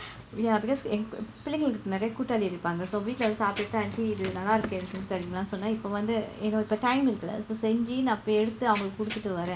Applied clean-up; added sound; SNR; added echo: none; Run; 16 dB; none.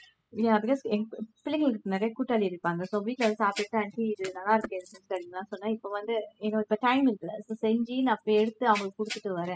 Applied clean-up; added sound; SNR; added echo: classical method spectral subtraction.